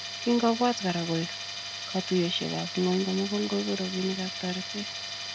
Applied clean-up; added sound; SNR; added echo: none; Tools; 7 dB; none.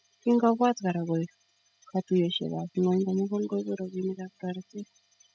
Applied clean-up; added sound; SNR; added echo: classical method spectral subtraction.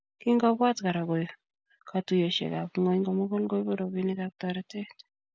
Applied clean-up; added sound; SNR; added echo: none; none; none; none.